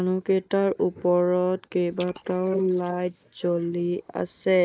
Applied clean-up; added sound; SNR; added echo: neural mask model Resemble Enhance denoiser.